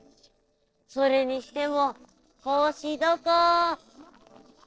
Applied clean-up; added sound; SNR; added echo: neural separator model SepFormer DNS4.